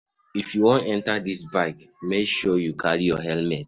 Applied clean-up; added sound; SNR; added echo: none; none; none; none.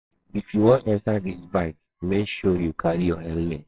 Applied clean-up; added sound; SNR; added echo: neural separator model SepFormer WHAMR!.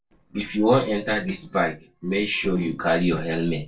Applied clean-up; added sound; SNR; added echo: neural separator model SepFormer DNS4.